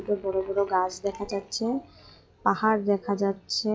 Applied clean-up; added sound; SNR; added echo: classical method log-MMSE.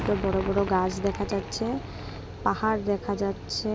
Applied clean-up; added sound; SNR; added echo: none; Cheering / Fireworks; 11 dB; none.